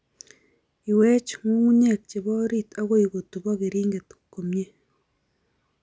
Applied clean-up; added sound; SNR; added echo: none; none; none; none.